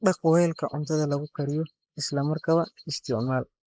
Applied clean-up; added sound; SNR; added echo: neural mask model Resemble Enhance denoiser.